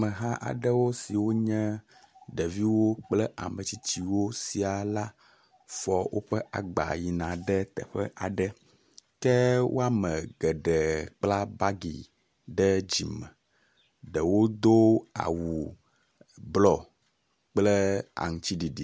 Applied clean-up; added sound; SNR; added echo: none; none; none; none.